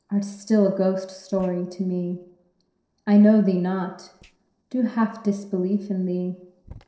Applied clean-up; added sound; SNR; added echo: neural separator model SepFormer DNS4.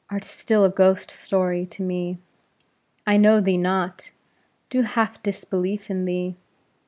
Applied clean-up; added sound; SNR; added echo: none; none; none; none.